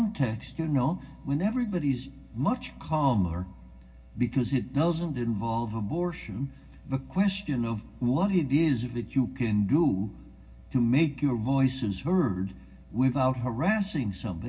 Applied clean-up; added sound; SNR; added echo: none; none; none; reverberation time 0.4 s.